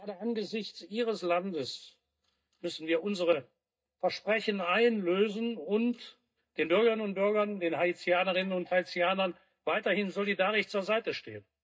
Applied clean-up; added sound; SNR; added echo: neural mask model DeepFilterNet 3.